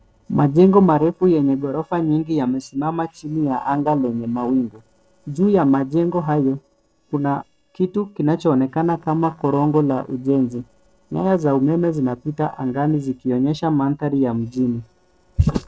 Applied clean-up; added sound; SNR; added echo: neural separator model SepFormer DNS4.